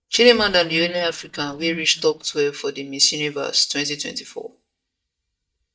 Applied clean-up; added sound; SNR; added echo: neural mask model DeepFilterNet 3.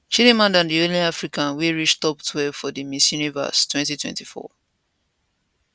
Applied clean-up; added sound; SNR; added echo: none; none; none; none.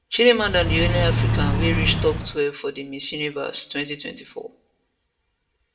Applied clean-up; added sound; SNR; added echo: none; Accelerating, revving, vroom / Car; -2 dB; reverberation time 0.3 s.